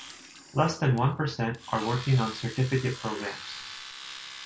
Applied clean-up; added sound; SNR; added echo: none; Domestic sounds, home sounds; 14 dB; none.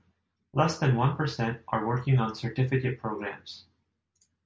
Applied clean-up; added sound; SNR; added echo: none; none; none; none.